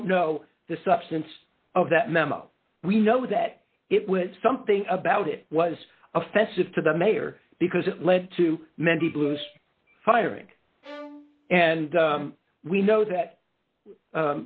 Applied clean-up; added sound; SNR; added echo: none; Bowed string instrument; 19 dB; none.